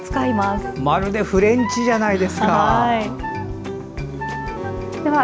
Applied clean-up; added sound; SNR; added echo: none; Acoustic guitar; 18 dB; none.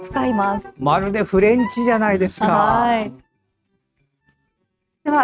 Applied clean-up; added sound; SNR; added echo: neural mask model RNNoise.